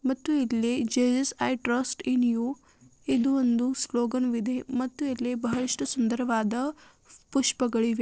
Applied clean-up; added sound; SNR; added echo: neural separator model SepFormer DNS4.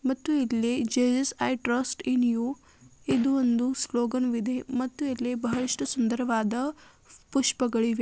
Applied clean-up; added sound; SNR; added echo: none; Gunshot, gunfire; 19 dB; none.